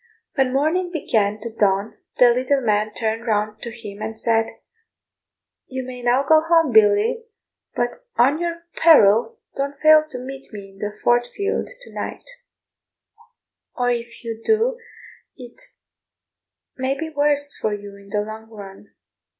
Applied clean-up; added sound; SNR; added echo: none; none; none; none.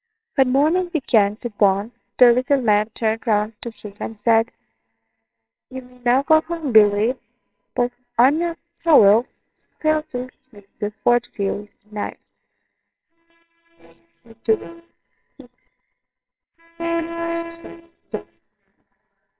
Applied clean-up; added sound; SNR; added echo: neural separator model SepFormer WHAMR!.